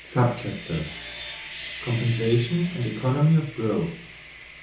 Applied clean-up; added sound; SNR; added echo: none; Sawing; 14 dB; reverberation time 0.7 s.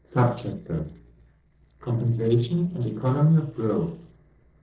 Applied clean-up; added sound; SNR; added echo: neural separator model SepFormer DNS4.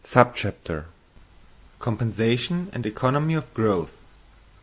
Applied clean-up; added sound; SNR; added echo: none; none; none; none.